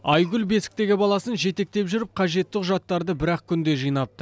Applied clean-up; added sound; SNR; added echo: none; none; none; none.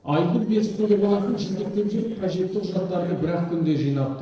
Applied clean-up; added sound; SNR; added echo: neural separator model SepFormer DNS4.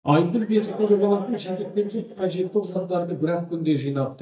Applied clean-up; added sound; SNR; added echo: neural mask model DeepFilterNet 3.